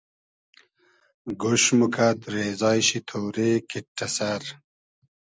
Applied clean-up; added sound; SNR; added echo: none; none; none; none.